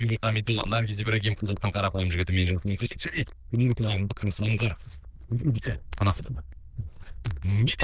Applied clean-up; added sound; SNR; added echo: neural diffusion model UNIVERSE++.